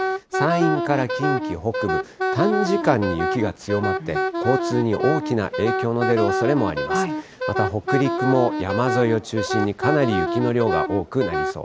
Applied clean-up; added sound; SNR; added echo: none; Wind instrument, woodwind instrument; 2 dB; none.